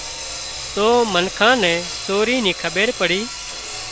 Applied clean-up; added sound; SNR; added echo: none; Sawing; 10 dB; none.